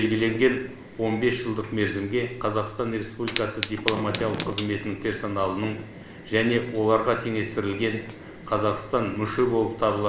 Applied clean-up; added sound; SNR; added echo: none; Fire; 13 dB; none.